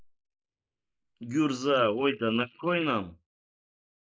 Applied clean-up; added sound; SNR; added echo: neural mask model Resemble Enhance denoiser.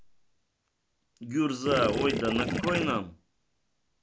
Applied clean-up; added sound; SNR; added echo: none; Gurgling / Liquid; 0 dB; none.